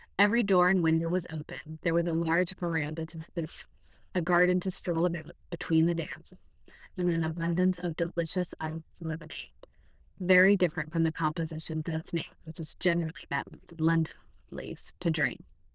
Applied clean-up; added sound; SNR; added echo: neural diffusion model UNIVERSE++.